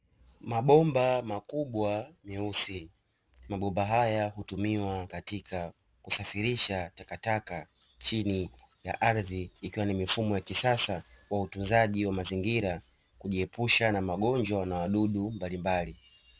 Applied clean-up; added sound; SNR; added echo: none; none; none; none.